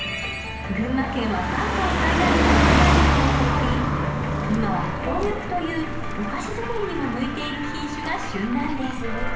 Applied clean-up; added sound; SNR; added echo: none; Car passing by; -3 dB; reverberation time 0.8 s.